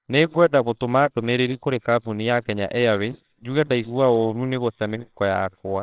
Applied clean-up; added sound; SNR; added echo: neural separator model SepFormer WHAMR!.